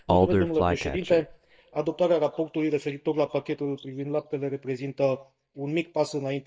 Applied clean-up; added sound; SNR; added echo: neural mask model DeepFilterNet 3.